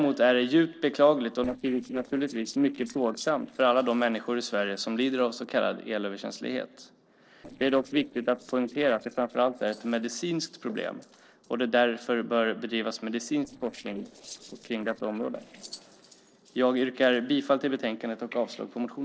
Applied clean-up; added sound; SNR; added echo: neural separator model SepFormer DNS4.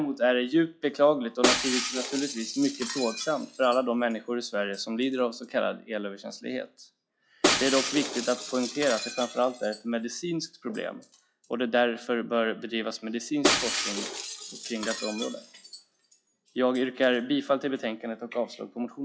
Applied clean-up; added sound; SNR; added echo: classical method log-MMSE.